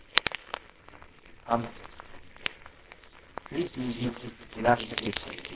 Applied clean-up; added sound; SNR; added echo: neural separator model SepFormer WHAMR!.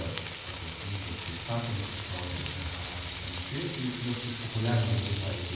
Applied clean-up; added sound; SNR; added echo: none; Frying (food); 6 dB; reverberation time 1.1 s.